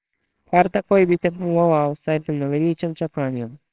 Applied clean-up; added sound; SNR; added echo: neural separator model SepFormer WHAMR!.